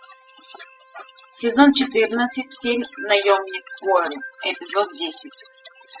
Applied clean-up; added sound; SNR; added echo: classical method spectral subtraction.